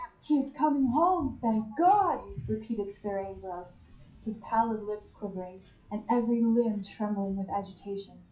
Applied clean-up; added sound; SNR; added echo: classical method WPE with log-MMSE.